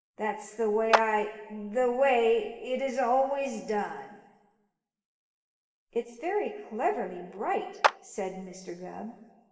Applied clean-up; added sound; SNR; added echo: none; Clapping; 2 dB; reverberation time 1.3 s.